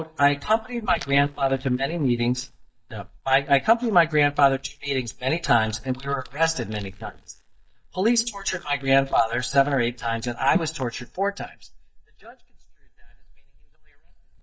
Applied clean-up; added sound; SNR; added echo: neural mask model DeepFilterNet 3.